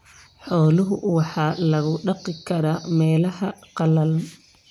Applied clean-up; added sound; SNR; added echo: none; none; none; none.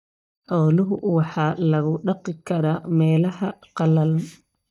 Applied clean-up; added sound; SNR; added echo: neural mask model DeepFilterNet 3.